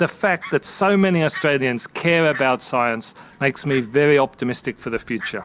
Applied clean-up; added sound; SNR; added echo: none; Fowl; 20 dB; none.